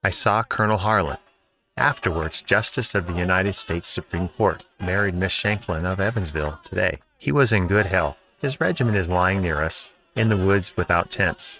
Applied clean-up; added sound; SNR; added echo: neural mask model RNNoise.